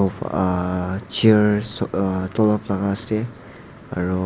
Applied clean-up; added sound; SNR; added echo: none; none; none; none.